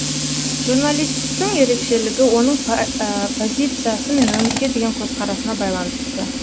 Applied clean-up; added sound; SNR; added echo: none; Tools; 3 dB; none.